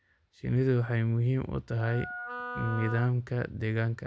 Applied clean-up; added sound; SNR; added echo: none; Wind instrument, woodwind instrument; 10 dB; none.